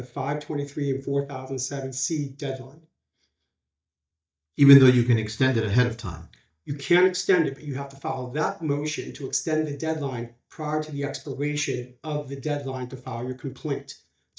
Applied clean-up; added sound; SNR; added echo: neural mask model DeepFilterNet 3.